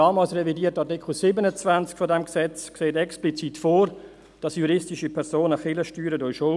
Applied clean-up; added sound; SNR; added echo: none; none; none; none.